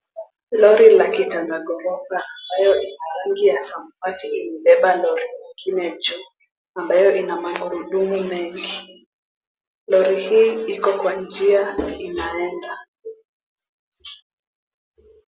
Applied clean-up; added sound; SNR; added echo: none; none; none; none.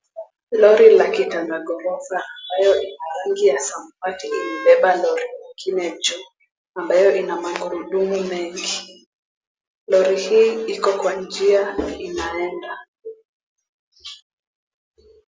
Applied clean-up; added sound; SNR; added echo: none; Wind instrument, woodwind instrument; 13 dB; none.